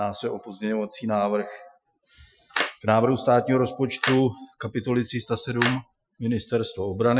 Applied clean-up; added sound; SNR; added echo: classical method Wiener filter.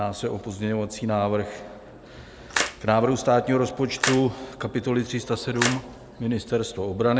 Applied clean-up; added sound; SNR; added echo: none; Splash, splatter; 7 dB; none.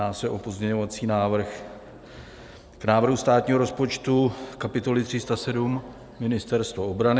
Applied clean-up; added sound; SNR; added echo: none; none; none; none.